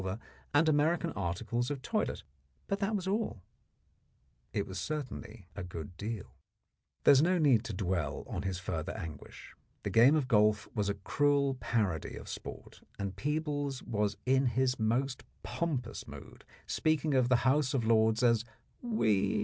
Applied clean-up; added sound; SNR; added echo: none; none; none; none.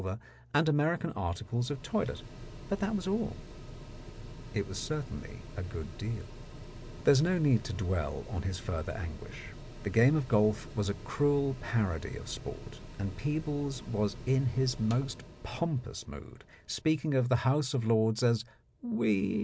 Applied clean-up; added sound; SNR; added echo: none; Mechanical fan; 14 dB; none.